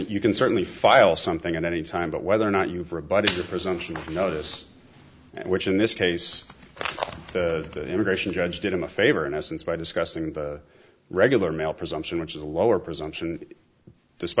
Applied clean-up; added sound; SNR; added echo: none; none; none; none.